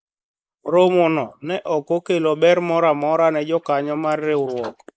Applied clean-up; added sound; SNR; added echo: neural mask model Resemble Enhance denoiser.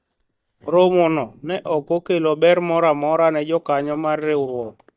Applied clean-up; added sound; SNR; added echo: neural mask model DeepFilterNet 3.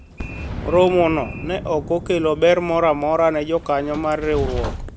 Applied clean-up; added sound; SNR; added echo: none; Train + Boom; 11 dB; none.